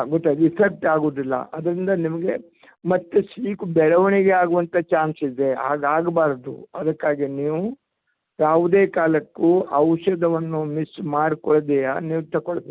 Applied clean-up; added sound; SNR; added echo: none; none; none; none.